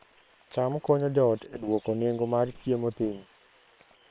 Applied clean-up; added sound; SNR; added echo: neural separator model SepFormer WHAM!.